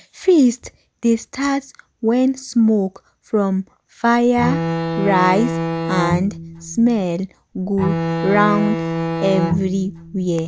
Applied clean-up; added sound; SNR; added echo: none; Bowed string instrument; 4 dB; none.